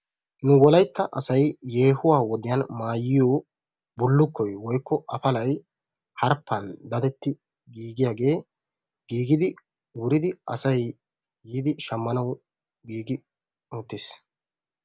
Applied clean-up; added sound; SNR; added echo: none; none; none; none.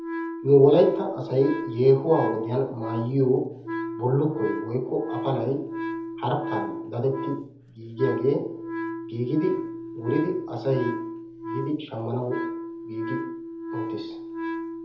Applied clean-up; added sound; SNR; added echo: none; Wind instrument, woodwind instrument; 7 dB; reverberation time 0.7 s.